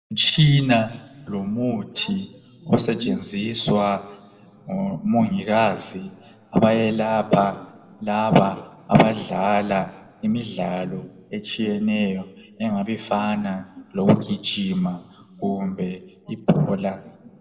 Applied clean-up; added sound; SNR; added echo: none; none; none; reverberation time 1.1 s.